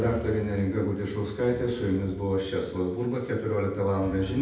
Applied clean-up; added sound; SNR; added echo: none; none; none; reverberation time 0.8 s.